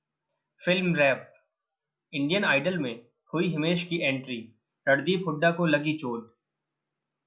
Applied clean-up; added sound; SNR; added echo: none; none; none; none.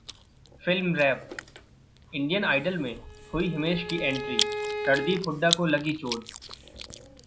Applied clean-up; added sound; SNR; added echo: none; Chewing, mastication + Bowed string instrument; 6 dB; none.